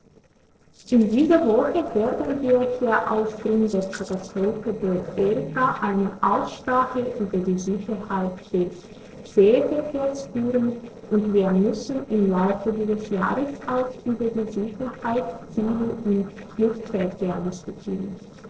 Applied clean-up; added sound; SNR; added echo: neural separator model SepFormer DNS4.